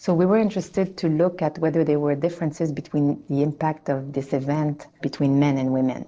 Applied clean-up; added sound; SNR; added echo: neural separator model SepFormer DNS4.